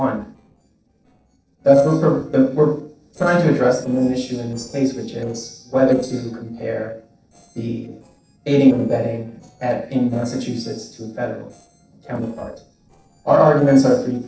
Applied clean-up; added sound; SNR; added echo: neural separator model SepFormer DNS4.